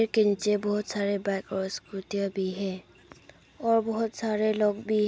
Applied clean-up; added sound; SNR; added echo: none; none; none; none.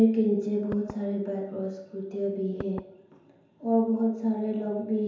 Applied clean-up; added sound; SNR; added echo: none; Knock / Wood; 14 dB; reverberation time 0.9 s.